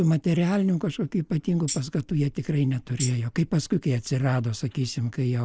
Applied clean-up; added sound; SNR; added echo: neural mask model Resemble Enhance denoiser.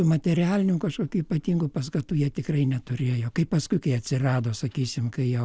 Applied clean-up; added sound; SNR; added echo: none; none; none; none.